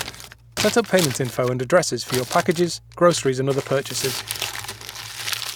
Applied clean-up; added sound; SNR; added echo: none; Crumpling, crinkling; 9 dB; none.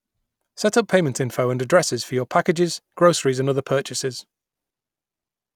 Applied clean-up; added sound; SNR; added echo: none; none; none; none.